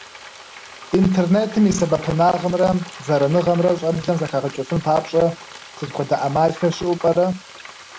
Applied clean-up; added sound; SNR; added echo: none; Frying (food); 18 dB; none.